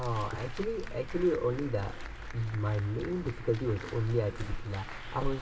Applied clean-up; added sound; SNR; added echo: none; Applause; 16 dB; reverberation time 2.8 s.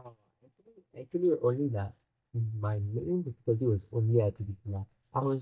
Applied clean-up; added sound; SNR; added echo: neural mask model DeepFilterNet 3.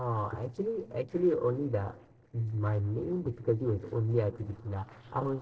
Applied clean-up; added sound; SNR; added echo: neural separator model SepFormer DNS4.